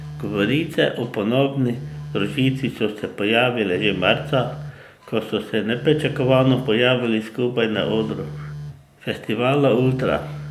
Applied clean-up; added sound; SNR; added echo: none; Telephone; 14 dB; none.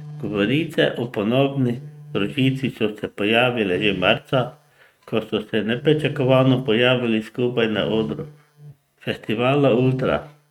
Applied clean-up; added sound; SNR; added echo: neural mask model RNNoise.